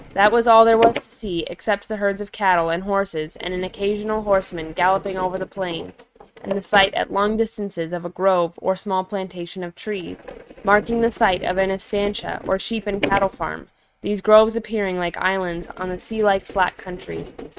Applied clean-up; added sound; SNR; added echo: neural mask model RNNoise.